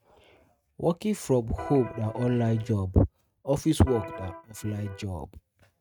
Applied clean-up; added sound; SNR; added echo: neural mask model RNNoise.